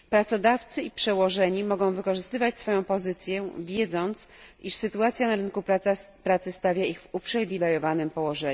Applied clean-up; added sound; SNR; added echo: none; none; none; none.